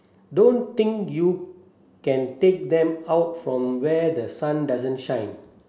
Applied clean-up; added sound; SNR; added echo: none; none; none; none.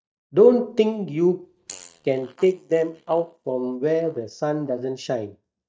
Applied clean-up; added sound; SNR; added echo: neural mask model DeepFilterNet 3.